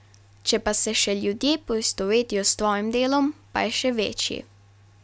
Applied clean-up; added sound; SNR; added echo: none; none; none; none.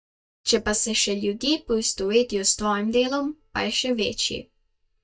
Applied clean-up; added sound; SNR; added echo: neural mask model DeepFilterNet 3.